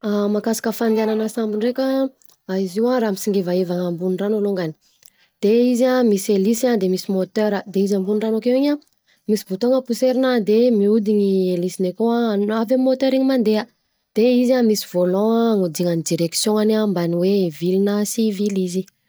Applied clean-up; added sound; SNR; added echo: neural mask model DeepFilterNet 3.